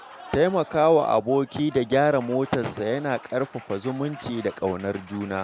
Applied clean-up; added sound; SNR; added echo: none; Applause; 20 dB; none.